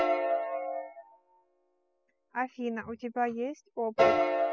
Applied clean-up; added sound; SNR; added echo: classical method spectral subtraction.